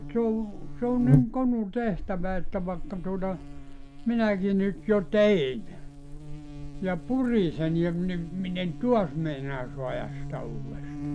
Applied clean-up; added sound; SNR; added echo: none; Buzz; 6 dB; none.